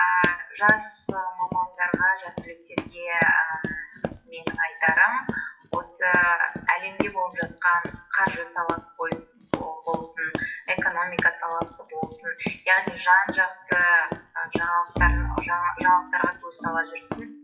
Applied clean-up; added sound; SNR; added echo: classical method WPE with log-MMSE.